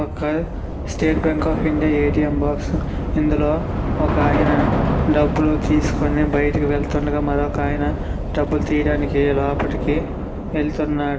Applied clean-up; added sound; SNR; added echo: none; Subway, metro, underground / Train; 1 dB; reverberation time 1.9 s.